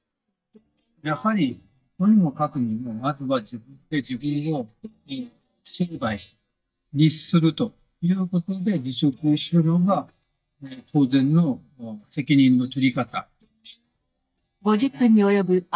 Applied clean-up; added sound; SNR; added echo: neural mask model DeepFilterNet 3.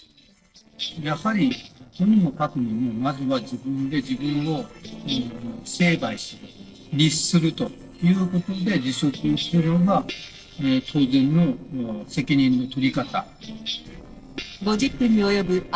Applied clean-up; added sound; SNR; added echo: neural separator model SepFormer DNS4.